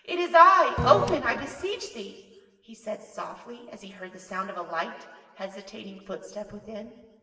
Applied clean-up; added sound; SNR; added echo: none; Printer; 1 dB; reverberation time 1.4 s.